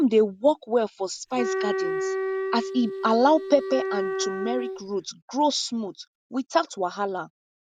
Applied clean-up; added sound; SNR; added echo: none; Wind instrument, woodwind instrument; 4 dB; none.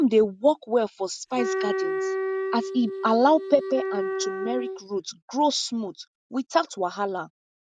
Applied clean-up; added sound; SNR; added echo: neural mask model RNNoise.